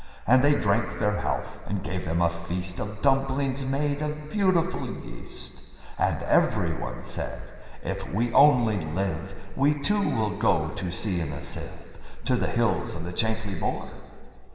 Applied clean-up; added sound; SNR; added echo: none; none; none; reverberation time 2.6 s.